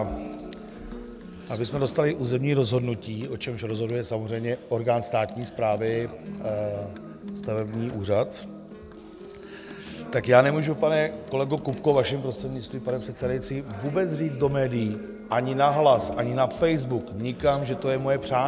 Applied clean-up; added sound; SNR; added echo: none; Acoustic guitar; 13 dB; none.